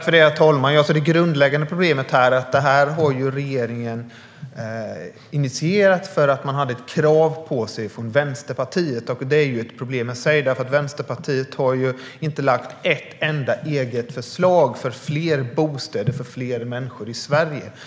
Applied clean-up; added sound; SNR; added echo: none; none; none; none.